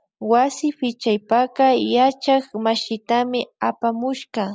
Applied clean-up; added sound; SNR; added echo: none; none; none; none.